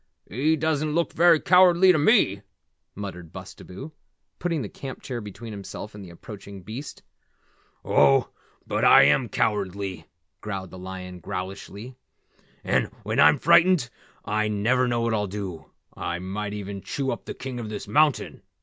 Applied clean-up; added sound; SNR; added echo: none; none; none; none.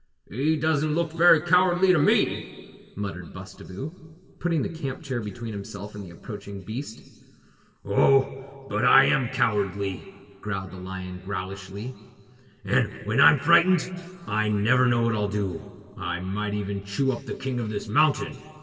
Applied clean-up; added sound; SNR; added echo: none; none; none; reverberation time 1.8 s.